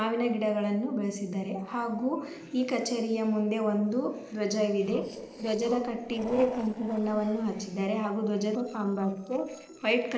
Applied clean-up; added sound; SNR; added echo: neural separator model SepFormer DNS4.